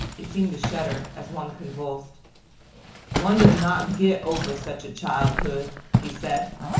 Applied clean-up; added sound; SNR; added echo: none; Zipper (clothing); 1 dB; reverberation time 0.8 s.